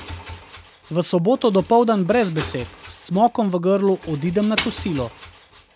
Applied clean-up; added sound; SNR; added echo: none; Engine; 13 dB; none.